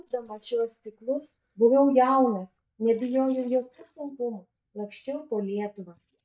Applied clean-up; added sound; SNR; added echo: neural mask model DeepFilterNet 3.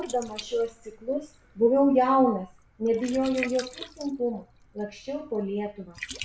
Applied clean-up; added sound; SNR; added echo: none; Liquid; 17 dB; none.